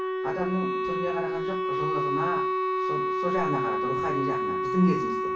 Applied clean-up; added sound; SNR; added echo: none; Wind instrument, woodwind instrument; -3 dB; reverberation time 0.4 s.